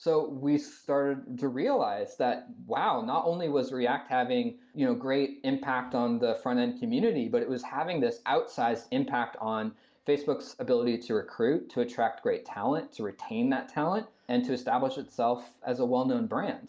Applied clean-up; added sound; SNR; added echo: none; none; none; none.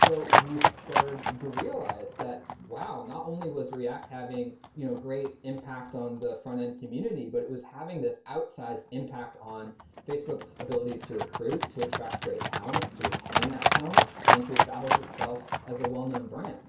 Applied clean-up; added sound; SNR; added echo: none; Livestock, farm animals, working animals; -5 dB; reverberation time 0.2 s.